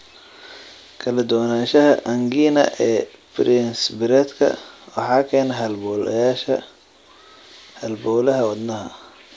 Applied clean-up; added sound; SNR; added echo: none; none; none; none.